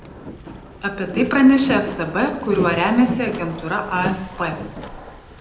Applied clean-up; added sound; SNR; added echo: none; Boat, Water vehicle; 11 dB; reverberation time 0.8 s.